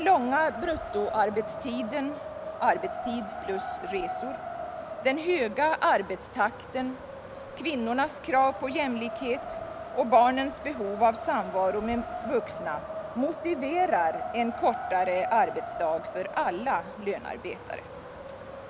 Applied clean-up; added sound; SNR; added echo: none; Wind; 9 dB; none.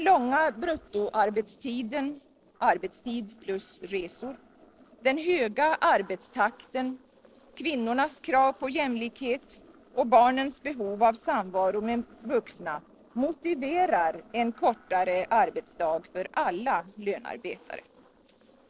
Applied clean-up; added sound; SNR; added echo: neural separator model SepFormer DNS4.